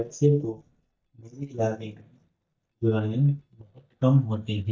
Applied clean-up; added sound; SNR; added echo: neural mask model DeepFilterNet 3.